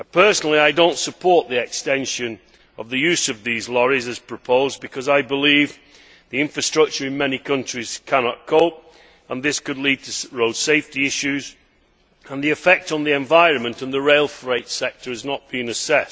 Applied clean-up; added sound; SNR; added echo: none; none; none; none.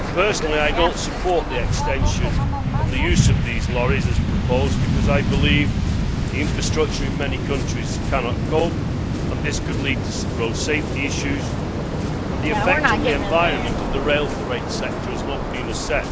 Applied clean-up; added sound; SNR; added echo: none; Waves, surf; -4 dB; none.